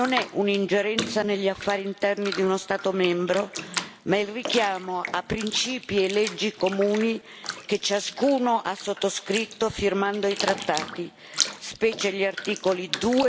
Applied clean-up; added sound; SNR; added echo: none; Bathtub (filling or washing); 10 dB; none.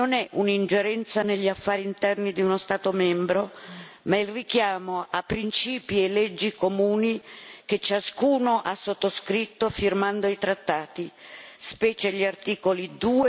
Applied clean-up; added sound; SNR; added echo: none; none; none; none.